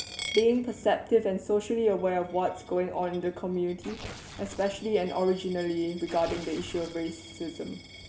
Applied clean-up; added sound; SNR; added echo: none; Coin (dropping) + Tearing; 15 dB; none.